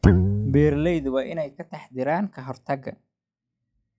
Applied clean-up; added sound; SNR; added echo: classical method log-MMSE.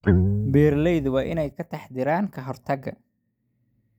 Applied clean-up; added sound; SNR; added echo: neural mask model DeepFilterNet 3.